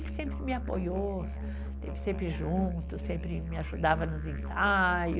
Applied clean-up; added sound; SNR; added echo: none; Musical instrument; 4 dB; none.